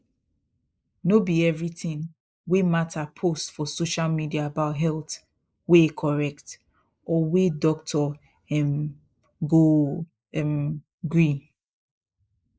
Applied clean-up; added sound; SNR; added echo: neural mask model Resemble Enhance denoiser.